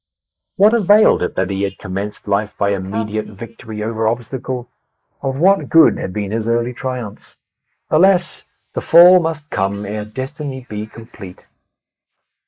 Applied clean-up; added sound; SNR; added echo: neural mask model Resemble Enhance denoiser.